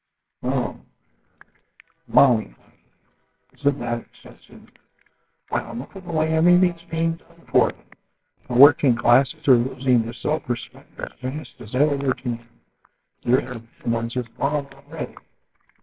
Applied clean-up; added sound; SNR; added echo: neural separator model SepFormer WHAMR!.